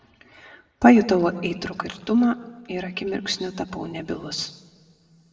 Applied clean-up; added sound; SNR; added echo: none; none; none; reverberation time 0.9 s.